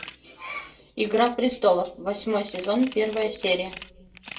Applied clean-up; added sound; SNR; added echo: none; Camera; 19 dB; reverberation time 0.2 s.